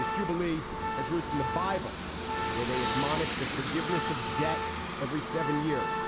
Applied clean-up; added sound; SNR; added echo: none; Aircraft + Organ; -1 dB; none.